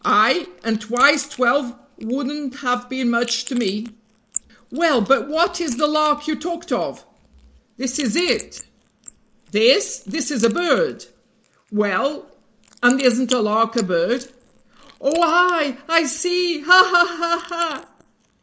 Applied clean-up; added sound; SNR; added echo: neural mask model Resemble Enhance denoiser.